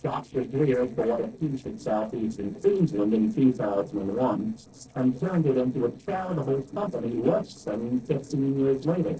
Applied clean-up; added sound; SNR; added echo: neural separator model SepFormer DNS4.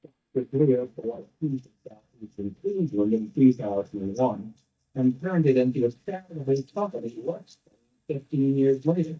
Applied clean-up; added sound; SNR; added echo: neural mask model DeepFilterNet 3.